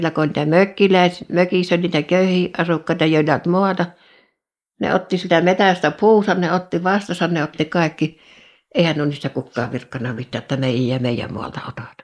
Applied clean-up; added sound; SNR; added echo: neural mask model Resemble Enhance denoiser.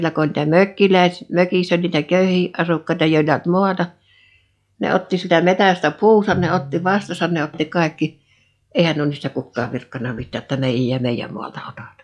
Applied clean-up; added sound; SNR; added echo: classical method log-MMSE.